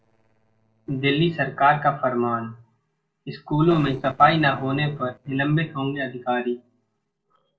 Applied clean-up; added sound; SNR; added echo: neural separator model SepFormer DNS4.